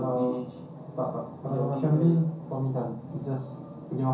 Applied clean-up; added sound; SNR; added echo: none; none; none; reverberation time 0.6 s.